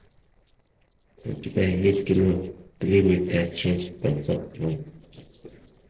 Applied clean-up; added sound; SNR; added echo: neural separator model SepFormer DNS4.